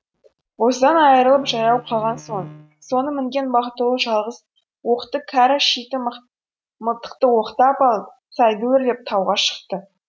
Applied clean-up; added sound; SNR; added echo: neural mask model RNNoise.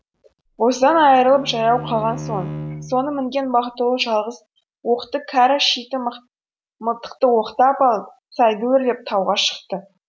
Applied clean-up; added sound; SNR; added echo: none; Bowed string instrument; 13 dB; none.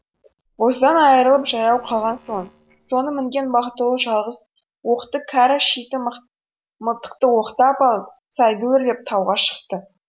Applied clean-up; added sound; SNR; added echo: neural separator model SepFormer DNS4.